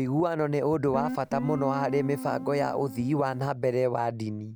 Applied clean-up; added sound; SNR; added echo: none; Guitar; 8 dB; none.